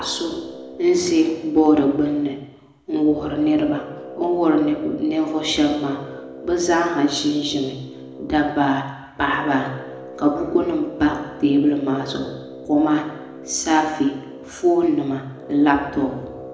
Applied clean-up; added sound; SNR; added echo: none; Brass instrument; 16 dB; reverberation time 0.9 s.